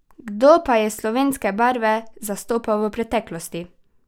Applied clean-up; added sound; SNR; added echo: none; none; none; none.